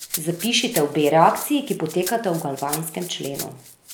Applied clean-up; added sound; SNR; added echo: none; Rattle (instrument); 13 dB; none.